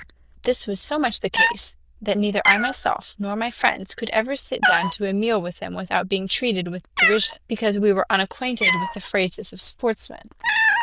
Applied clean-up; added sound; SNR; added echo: neural diffusion model UNIVERSE++.